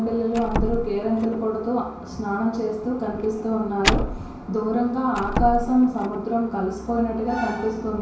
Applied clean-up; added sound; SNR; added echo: none; Slam; 7 dB; reverberation time 0.6 s.